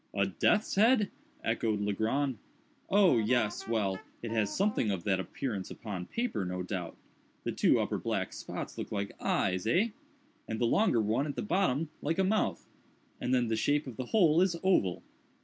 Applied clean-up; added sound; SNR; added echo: none; Wind instrument, woodwind instrument; 17 dB; none.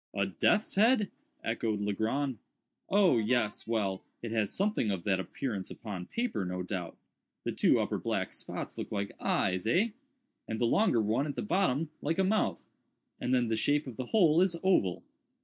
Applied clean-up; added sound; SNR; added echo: neural mask model DeepFilterNet 3.